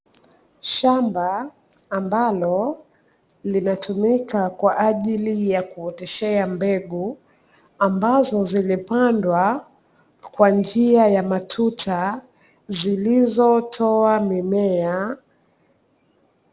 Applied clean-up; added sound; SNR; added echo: none; none; none; none.